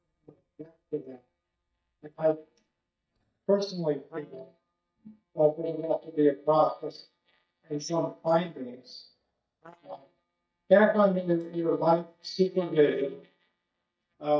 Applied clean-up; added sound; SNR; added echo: neural mask model DeepFilterNet 3.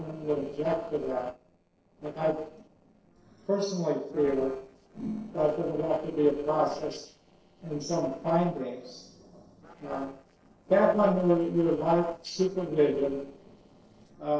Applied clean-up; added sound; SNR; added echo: neural separator model SepFormer DNS4.